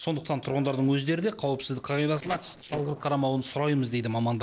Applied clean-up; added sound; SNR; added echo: neural separator model SepFormer DNS4.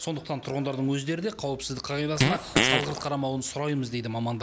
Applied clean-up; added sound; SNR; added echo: none; Fart; -5 dB; none.